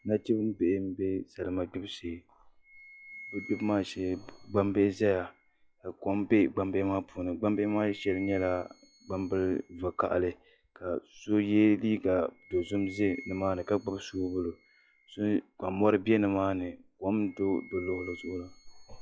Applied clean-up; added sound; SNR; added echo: classical method log-MMSE.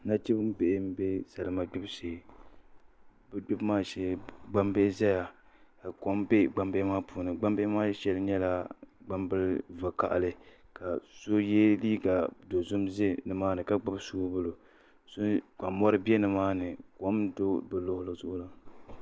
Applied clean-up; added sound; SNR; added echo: none; none; none; none.